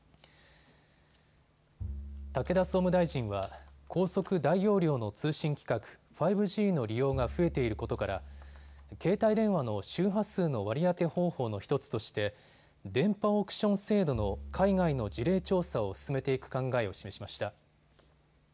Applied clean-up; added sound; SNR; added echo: none; Bowed string instrument; 14 dB; none.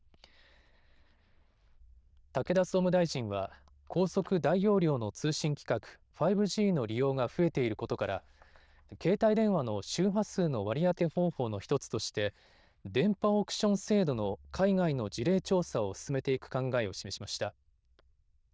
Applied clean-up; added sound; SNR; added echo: neural diffusion model UNIVERSE++.